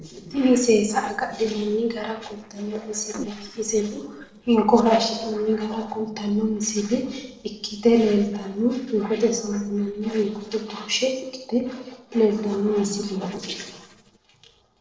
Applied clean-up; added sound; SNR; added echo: neural separator model SepFormer DNS4.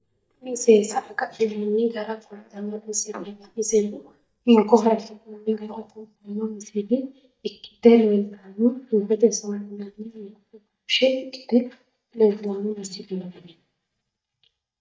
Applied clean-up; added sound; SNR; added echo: neural mask model DeepFilterNet 3.